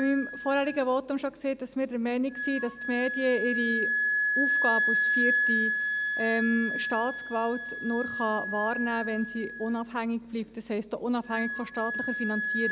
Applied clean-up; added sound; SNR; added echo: none; Wind instrument, woodwind instrument; 1 dB; none.